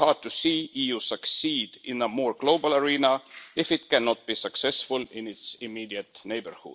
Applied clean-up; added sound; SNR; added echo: none; none; none; none.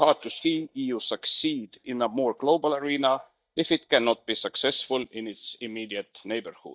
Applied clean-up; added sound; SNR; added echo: neural mask model DeepFilterNet 3.